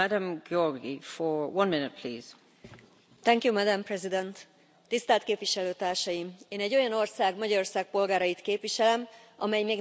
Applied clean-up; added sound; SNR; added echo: none; none; none; none.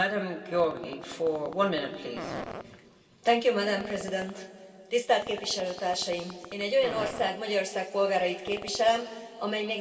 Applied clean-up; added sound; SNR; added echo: none; Fart; 16 dB; reverberation time 2.5 s.